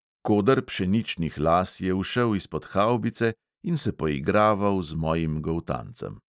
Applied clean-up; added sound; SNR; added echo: none; none; none; none.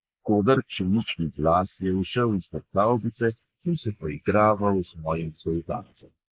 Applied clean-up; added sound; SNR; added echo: neural mask model Resemble Enhance denoiser.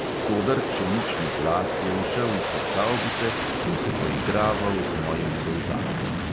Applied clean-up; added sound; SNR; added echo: none; Aircraft; -1 dB; none.